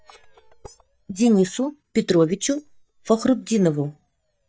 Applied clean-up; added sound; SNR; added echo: neural mask model DeepFilterNet 3.